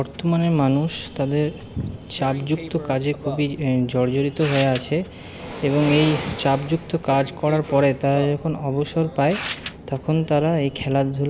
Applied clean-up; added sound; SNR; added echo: none; Tearing; 16 dB; none.